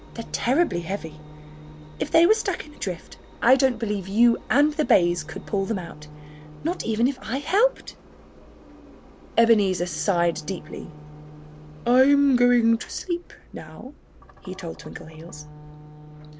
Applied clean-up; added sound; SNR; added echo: none; Engine + Wind instrument, woodwind instrument; 18 dB; none.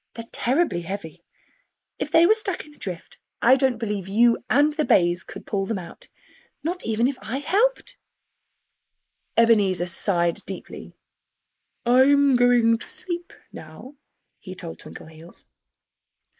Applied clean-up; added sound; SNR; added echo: neural mask model Resemble Enhance denoiser.